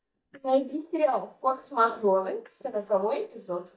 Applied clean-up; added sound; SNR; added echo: neural mask model DeepFilterNet 3.